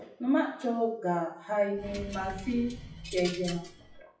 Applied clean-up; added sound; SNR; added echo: classical method WPE with log-MMSE.